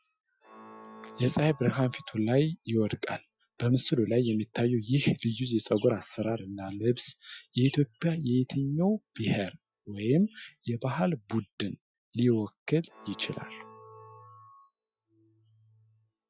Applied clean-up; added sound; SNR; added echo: classical method Wiener filter.